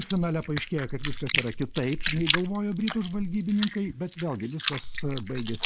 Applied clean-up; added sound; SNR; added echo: neural mask model Resemble Enhance denoiser.